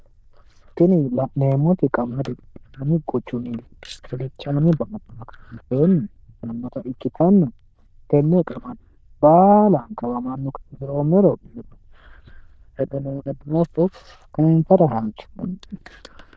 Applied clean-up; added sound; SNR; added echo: neural diffusion model UNIVERSE++.